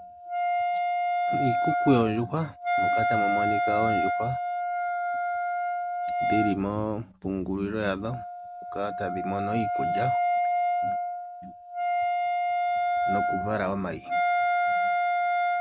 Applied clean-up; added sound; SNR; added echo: none; Wind instrument, woodwind instrument; -5 dB; none.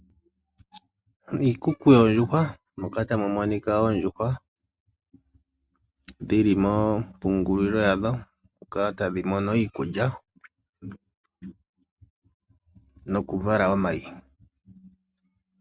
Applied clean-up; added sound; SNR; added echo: none; none; none; none.